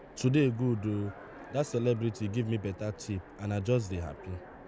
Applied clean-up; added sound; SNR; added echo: none; Train; 17 dB; none.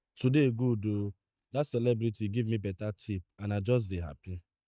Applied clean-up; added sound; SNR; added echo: neural mask model DeepFilterNet 3.